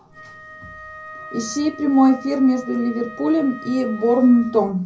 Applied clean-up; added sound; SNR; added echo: none; Wind instrument, woodwind instrument; 18 dB; reverberation time 0.4 s.